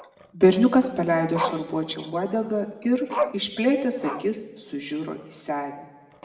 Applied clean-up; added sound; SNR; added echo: none; Growling; 11 dB; reverberation time 1.3 s.